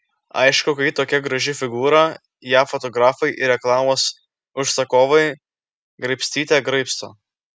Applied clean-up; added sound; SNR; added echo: none; none; none; none.